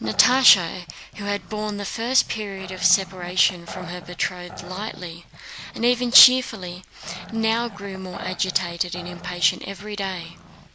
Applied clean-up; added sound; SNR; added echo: none; Growling; 17 dB; none.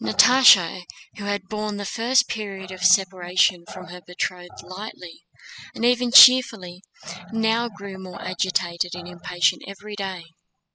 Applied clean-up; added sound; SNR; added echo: classical method spectral subtraction.